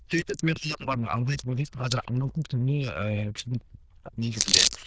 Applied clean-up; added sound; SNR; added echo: neural diffusion model UNIVERSE++.